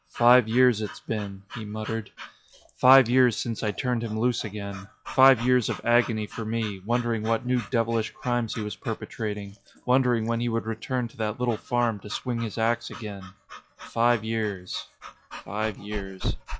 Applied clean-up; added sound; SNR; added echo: classical method log-MMSE.